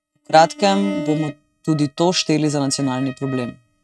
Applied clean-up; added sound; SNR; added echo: neural mask model RNNoise.